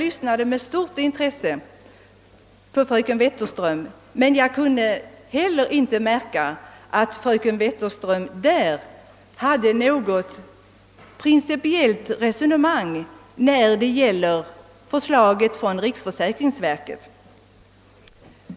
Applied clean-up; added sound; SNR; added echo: none; none; none; none.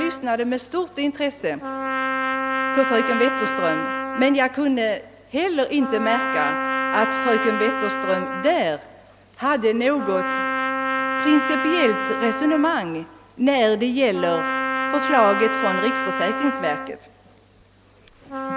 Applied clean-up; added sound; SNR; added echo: none; Trumpet; 3 dB; none.